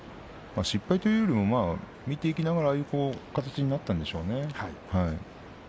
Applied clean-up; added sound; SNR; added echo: none; none; none; none.